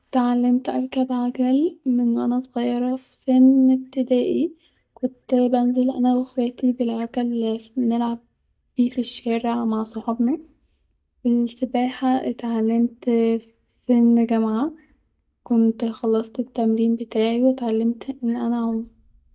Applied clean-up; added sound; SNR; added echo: neural mask model DeepFilterNet 3.